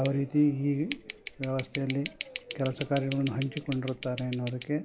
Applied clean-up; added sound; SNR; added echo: none; Scissors; 13 dB; none.